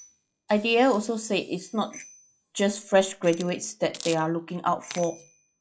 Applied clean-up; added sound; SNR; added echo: classical method log-MMSE.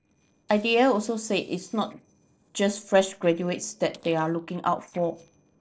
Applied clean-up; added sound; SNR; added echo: neural separator model SepFormer DNS4.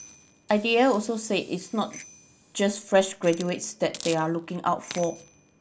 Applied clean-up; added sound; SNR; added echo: none; Bicycle bell + Hiss; 19 dB; none.